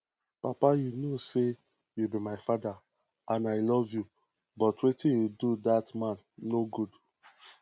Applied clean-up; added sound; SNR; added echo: none; none; none; none.